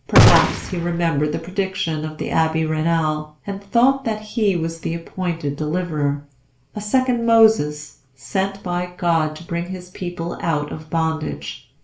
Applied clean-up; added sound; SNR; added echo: none; Gunshot, gunfire; -3 dB; reverberation time 0.3 s.